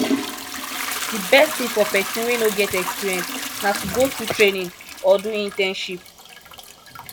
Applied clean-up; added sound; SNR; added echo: none; Trickle, dribble / Toilet flush / Hiss; 6 dB; none.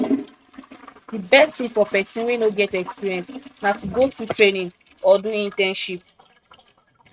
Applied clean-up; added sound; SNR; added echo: neural mask model RNNoise.